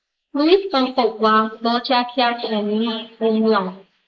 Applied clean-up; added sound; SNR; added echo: neural mask model Resemble Enhance denoiser.